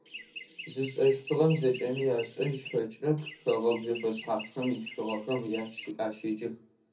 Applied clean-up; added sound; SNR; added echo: none; Chirp, tweet; 11 dB; reverberation time 0.3 s.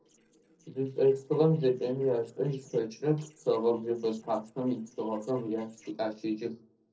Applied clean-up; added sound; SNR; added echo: neural separator model SepFormer DNS4.